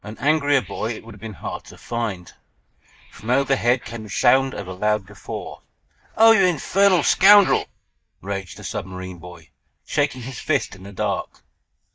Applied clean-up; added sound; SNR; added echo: neural mask model DeepFilterNet 3.